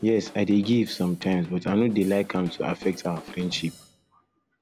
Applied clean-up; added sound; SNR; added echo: none; Drum kit; 20 dB; none.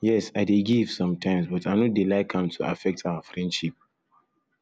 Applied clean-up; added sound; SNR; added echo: none; none; none; none.